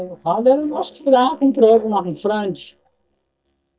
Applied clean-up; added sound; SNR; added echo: neural mask model DeepFilterNet 3.